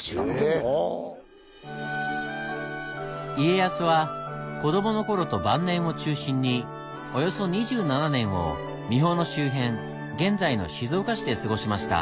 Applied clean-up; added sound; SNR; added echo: none; none; none; none.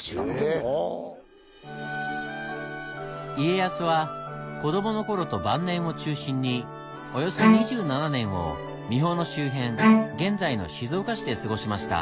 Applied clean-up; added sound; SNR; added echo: none; Bowed string instrument; -3 dB; none.